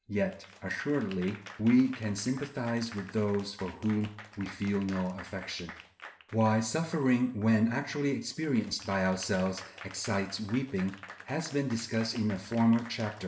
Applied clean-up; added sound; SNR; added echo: none; Applause / Crowd; 18 dB; reverberation time 0.6 s.